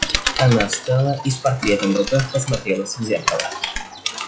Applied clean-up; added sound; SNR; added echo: classical method log-MMSE.